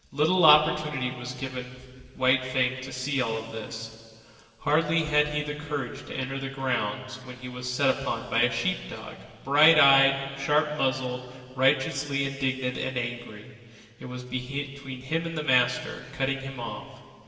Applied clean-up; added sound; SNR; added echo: none; none; none; reverberation time 2.4 s.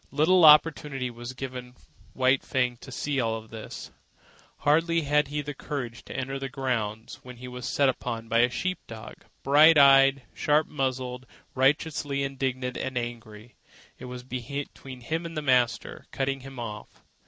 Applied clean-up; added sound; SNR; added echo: none; none; none; none.